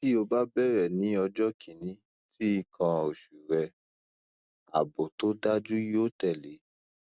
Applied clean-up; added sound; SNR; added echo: none; none; none; none.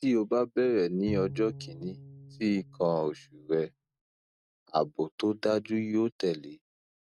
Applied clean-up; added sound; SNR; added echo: neural mask model RNNoise.